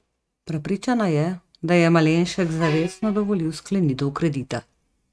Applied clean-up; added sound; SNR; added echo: neural mask model RNNoise.